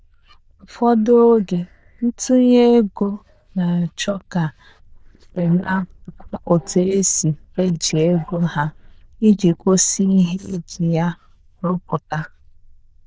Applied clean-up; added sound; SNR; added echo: neural diffusion model UNIVERSE++.